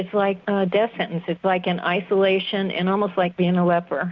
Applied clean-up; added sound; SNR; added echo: none; none; none; none.